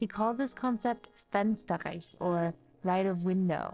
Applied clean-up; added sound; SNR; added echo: neural separator model SepFormer DNS4.